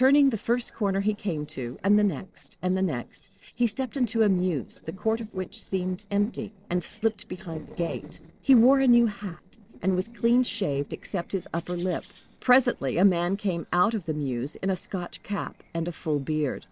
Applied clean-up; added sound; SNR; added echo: neural separator model SepFormer DNS4.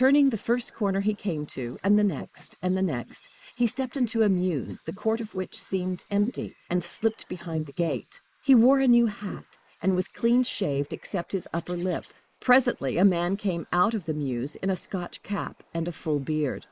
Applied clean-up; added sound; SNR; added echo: neural mask model Resemble Enhance denoiser.